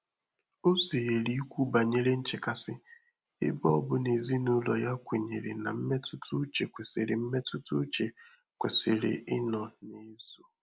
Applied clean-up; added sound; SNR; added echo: none; none; none; none.